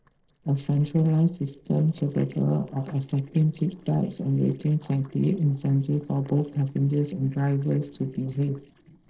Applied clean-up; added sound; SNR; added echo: neural separator model SepFormer DNS4.